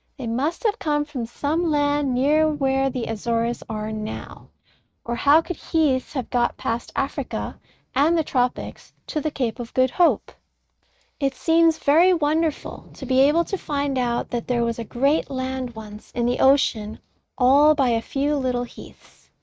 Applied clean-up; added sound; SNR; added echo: neural mask model RNNoise.